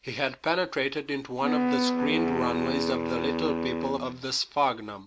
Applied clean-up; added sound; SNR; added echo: none; Wind instrument, woodwind instrument; -1 dB; none.